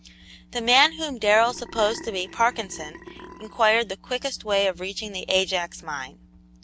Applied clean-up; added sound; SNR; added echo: none; Burping, eructation; 17 dB; none.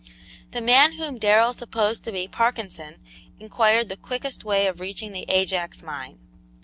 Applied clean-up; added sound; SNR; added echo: none; none; none; none.